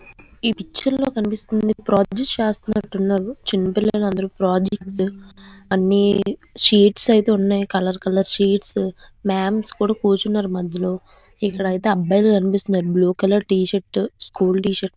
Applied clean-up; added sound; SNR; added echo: neural diffusion model UNIVERSE++.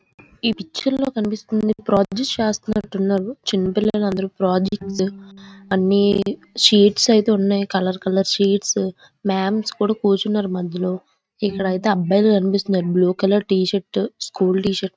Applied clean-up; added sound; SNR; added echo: neural mask model RNNoise.